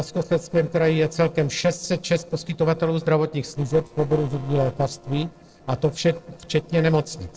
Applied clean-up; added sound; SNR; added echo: neural separator model SepFormer DNS4.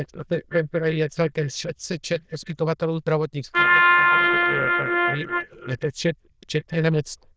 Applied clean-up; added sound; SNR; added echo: neural diffusion model UNIVERSE++.